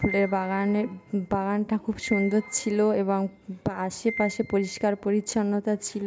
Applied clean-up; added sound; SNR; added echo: none; Piano; 15 dB; none.